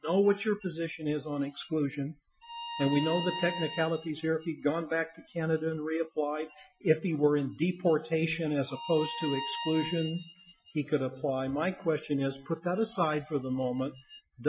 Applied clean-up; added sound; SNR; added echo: classical method Wiener filter.